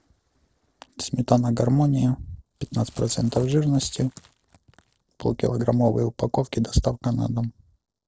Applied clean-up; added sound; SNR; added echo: neural separator model SepFormer DNS4.